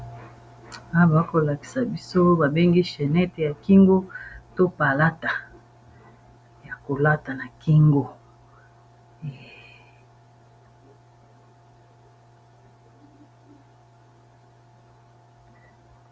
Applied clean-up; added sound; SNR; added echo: none; none; none; none.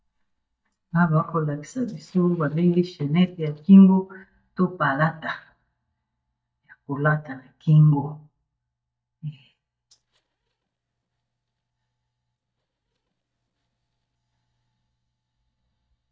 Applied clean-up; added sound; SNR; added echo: neural mask model DeepFilterNet 3.